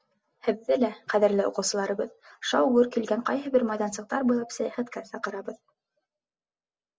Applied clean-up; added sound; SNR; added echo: none; none; none; none.